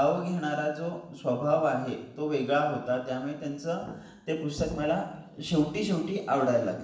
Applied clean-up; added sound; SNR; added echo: none; Brass instrument; 19 dB; reverberation time 0.8 s.